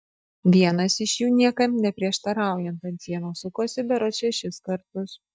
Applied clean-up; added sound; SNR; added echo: neural mask model DeepFilterNet 3.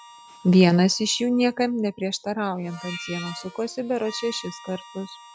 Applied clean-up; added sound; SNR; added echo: none; Harmonica; 19 dB; none.